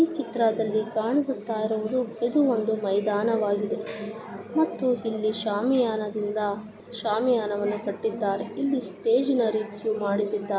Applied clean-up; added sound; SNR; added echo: none; none; none; none.